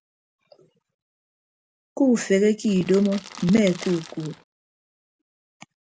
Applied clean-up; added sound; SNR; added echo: none; Crackle; 16 dB; none.